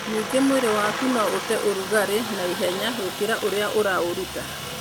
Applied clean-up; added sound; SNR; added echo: none; Aircraft; 6 dB; none.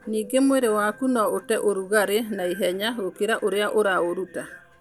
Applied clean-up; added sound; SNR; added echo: none; none; none; none.